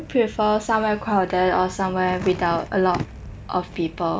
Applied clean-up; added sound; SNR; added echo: none; none; none; none.